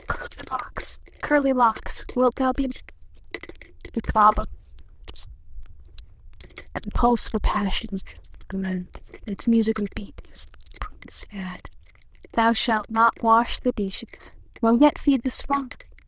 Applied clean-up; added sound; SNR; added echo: neural diffusion model UNIVERSE++.